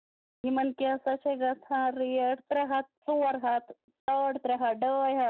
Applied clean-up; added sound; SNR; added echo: none; none; none; none.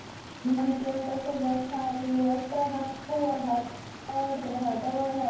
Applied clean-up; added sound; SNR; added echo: none; Stream; 13 dB; reverberation time 0.9 s.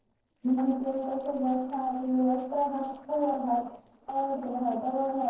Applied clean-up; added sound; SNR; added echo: neural separator model SepFormer DNS4.